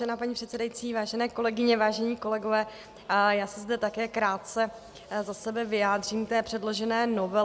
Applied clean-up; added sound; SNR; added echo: none; none; none; none.